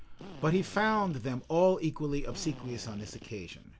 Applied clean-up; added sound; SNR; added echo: none; Drill; 18 dB; none.